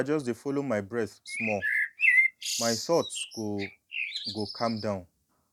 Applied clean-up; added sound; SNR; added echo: none; Bird; -2 dB; none.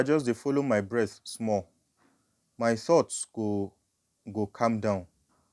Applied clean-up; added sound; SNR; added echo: none; none; none; none.